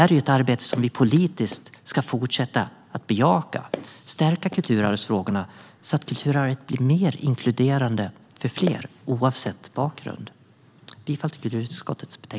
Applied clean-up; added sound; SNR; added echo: none; Walk, footsteps; 17 dB; none.